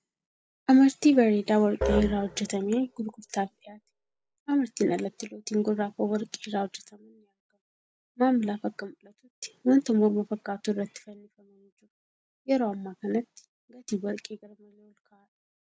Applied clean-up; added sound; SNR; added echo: none; Musical instrument; 7 dB; none.